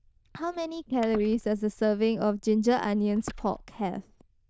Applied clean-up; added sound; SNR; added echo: neural diffusion model UNIVERSE++.